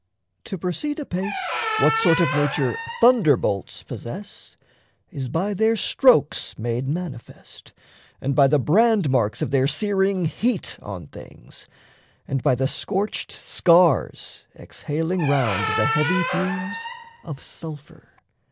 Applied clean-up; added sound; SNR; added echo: none; Squeak; 5 dB; none.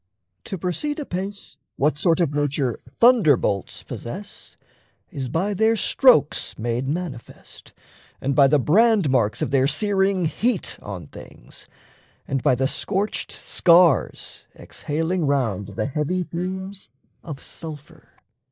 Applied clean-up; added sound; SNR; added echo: neural mask model Resemble Enhance denoiser.